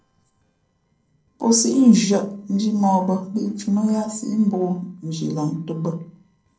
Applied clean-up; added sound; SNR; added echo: neural separator model SepFormer DNS4.